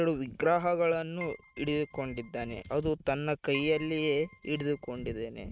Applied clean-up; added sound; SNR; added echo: neural mask model RNNoise.